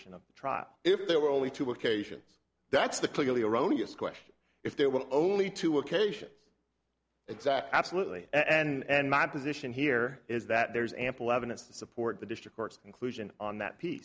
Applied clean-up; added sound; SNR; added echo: none; none; none; none.